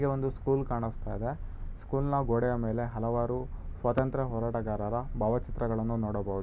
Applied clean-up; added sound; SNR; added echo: none; none; none; none.